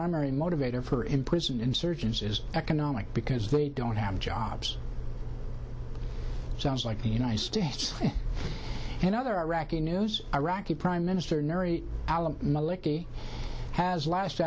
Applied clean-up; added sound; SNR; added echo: none; none; none; none.